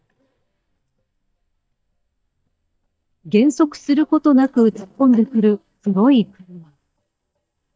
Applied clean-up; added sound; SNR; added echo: neural mask model DeepFilterNet 3.